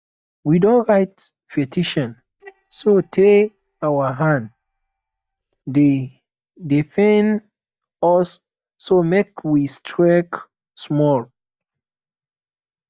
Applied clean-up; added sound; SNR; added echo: neural mask model DeepFilterNet 3.